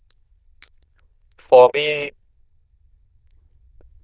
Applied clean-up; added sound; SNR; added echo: neural diffusion model UNIVERSE++.